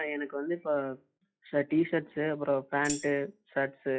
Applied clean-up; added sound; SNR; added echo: classical method log-MMSE.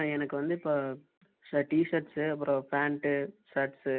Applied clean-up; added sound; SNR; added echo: none; none; none; none.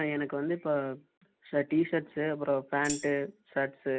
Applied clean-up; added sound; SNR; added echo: none; Tambourine; 10 dB; none.